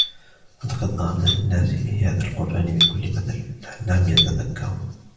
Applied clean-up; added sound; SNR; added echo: none; Chink, clink; 5 dB; reverberation time 0.7 s.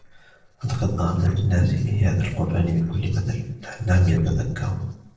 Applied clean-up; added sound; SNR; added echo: neural separator model SepFormer DNS4.